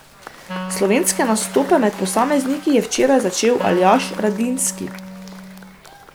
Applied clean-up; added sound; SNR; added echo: none; Applause / Crowd / Cheering + Wind instrument, woodwind instrument; 13 dB; none.